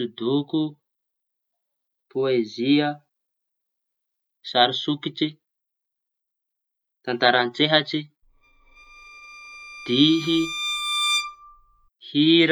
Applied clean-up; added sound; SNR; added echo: none; Bowed string instrument; 6 dB; none.